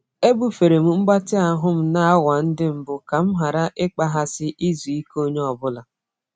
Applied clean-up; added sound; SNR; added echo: none; none; none; none.